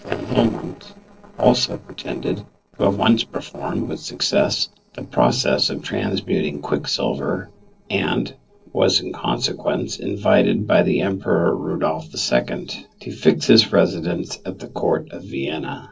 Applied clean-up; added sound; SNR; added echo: neural separator model SepFormer DNS4.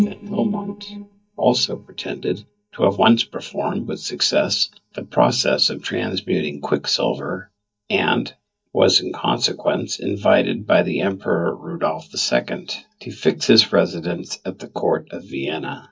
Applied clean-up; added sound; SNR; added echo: neural mask model DeepFilterNet 3.